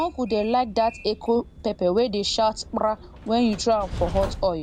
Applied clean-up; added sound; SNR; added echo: none; Train; 13 dB; none.